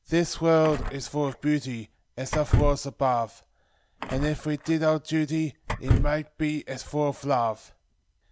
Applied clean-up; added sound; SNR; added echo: none; Door / Car; 3 dB; none.